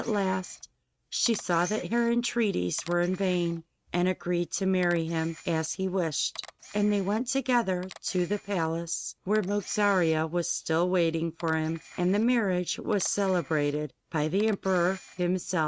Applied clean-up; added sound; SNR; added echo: neural mask model RNNoise.